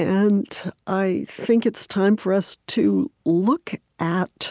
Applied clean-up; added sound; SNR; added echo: none; none; none; none.